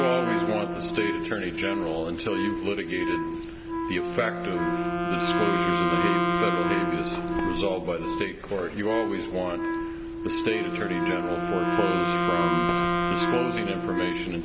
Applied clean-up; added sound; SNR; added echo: none; Wind instrument, woodwind instrument + Wind instrument, woodwind instrument; -3 dB; none.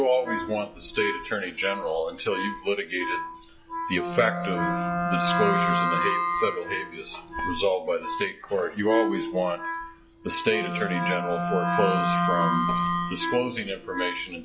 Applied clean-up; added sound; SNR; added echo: classical method log-MMSE.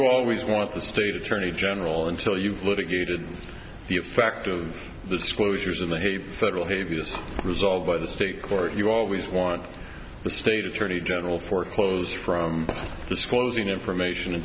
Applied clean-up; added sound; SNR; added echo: none; none; none; none.